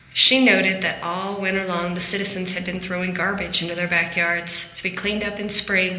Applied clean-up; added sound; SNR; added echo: none; none; none; reverberation time 1.0 s.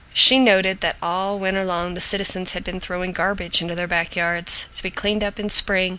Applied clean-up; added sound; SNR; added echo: none; none; none; none.